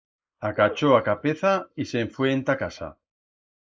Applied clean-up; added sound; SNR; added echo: neural mask model Resemble Enhance denoiser.